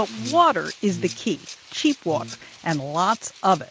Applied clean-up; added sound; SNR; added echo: none; Brass instrument; 17 dB; none.